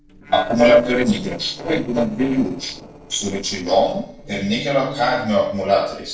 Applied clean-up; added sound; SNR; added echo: neural separator model SepFormer DNS4.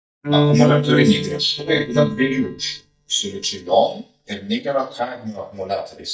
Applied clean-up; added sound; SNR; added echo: neural mask model DeepFilterNet 3.